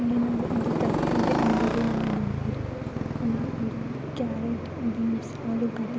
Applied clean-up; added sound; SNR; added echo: none; Motorcycle; 1 dB; none.